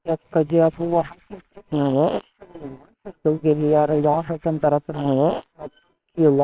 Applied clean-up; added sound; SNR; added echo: neural separator model SepFormer WHAMR!.